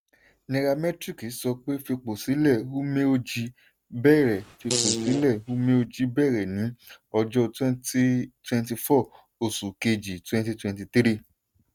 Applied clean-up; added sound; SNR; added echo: neural mask model RNNoise.